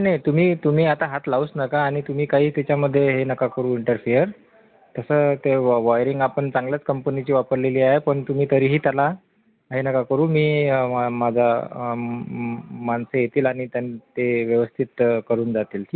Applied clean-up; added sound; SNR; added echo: none; none; none; none.